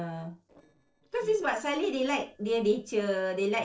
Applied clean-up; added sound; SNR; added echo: neural separator model SepFormer DNS4.